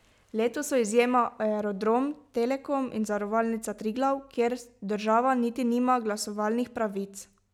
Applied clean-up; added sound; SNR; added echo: none; none; none; none.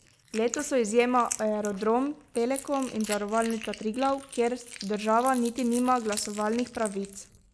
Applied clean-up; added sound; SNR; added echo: neural mask model Resemble Enhance denoiser.